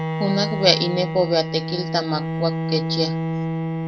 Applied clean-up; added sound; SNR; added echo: none; Bowed string instrument; 2 dB; none.